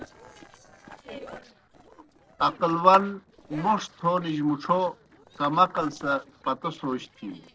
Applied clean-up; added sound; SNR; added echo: neural separator model SepFormer DNS4.